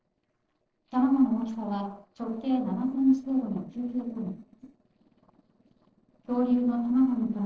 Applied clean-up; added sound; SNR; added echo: neural separator model SepFormer DNS4.